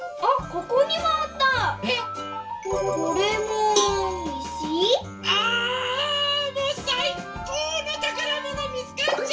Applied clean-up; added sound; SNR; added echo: none; Cowbell; 7 dB; reverberation time 0.2 s.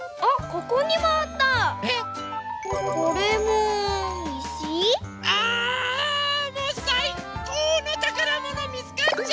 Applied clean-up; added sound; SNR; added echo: none; none; none; none.